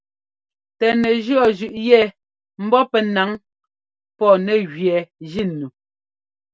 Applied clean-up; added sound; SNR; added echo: none; none; none; none.